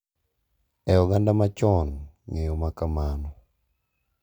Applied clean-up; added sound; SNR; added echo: none; none; none; none.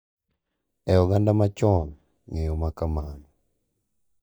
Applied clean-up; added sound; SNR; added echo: neural mask model DeepFilterNet 3.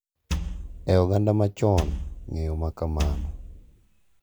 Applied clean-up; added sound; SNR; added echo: none; Wood; 7 dB; none.